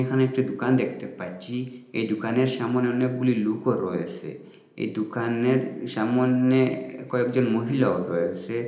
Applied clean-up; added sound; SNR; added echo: none; none; none; reverberation time 0.8 s.